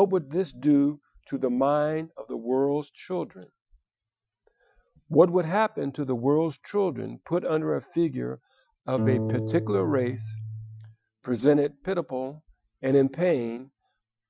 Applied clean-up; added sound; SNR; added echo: classical method Wiener filter.